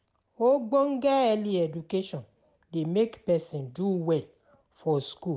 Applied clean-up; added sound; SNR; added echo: none; none; none; none.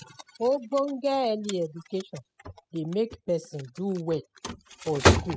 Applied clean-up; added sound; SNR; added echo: classical method spectral subtraction.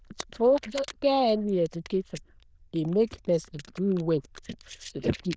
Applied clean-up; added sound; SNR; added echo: neural diffusion model UNIVERSE++.